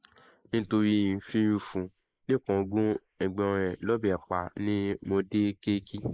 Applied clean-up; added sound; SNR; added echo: neural mask model Resemble Enhance denoiser.